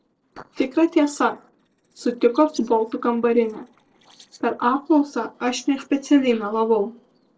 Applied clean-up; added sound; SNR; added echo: neural separator model SepFormer DNS4.